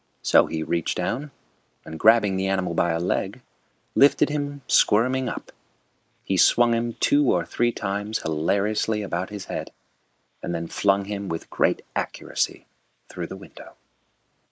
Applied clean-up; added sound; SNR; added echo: neural mask model Resemble Enhance denoiser.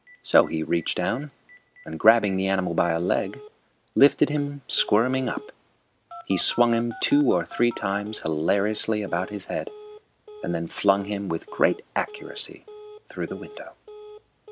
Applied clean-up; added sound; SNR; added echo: none; Telephone; 19 dB; none.